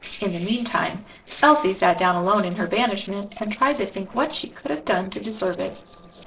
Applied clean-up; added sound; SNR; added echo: neural separator model SepFormer DNS4.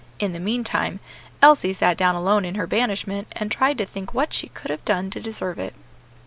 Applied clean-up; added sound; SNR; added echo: none; none; none; none.